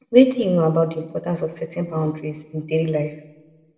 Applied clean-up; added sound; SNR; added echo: none; none; none; reverberation time 0.7 s.